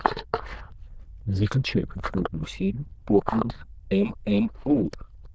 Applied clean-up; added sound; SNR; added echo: neural diffusion model UNIVERSE++.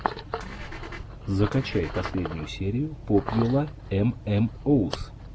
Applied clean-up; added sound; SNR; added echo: none; Engine / Car; 12 dB; none.